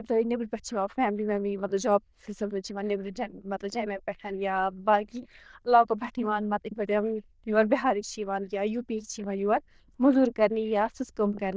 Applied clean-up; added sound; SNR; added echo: neural diffusion model UNIVERSE++.